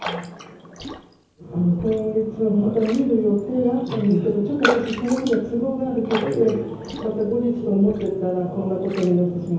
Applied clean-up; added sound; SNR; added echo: none; Raindrop; 12 dB; reverberation time 0.9 s.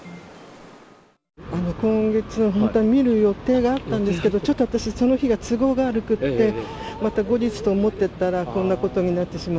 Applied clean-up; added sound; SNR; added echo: none; none; none; none.